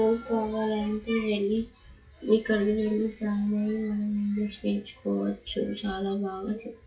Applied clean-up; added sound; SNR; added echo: classical method WPE with log-MMSE.